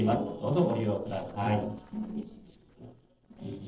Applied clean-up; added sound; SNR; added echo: neural separator model SepFormer DNS4.